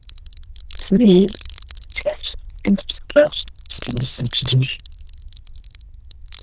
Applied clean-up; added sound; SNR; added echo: neural diffusion model UNIVERSE++.